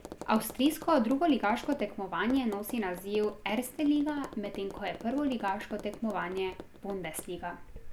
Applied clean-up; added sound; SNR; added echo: none; Tap; 15 dB; none.